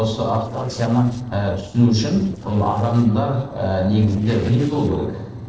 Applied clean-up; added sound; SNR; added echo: neural separator model SepFormer DNS4.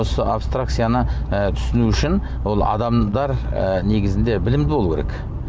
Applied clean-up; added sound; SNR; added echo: none; none; none; none.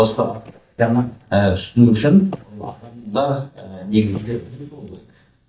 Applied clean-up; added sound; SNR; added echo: neural mask model DeepFilterNet 3.